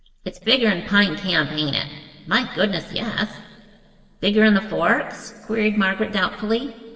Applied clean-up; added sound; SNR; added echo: none; none; none; reverberation time 3.0 s.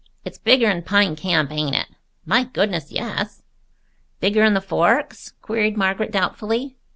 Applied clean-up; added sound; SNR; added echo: none; none; none; none.